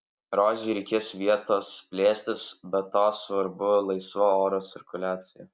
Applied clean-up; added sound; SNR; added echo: none; none; none; none.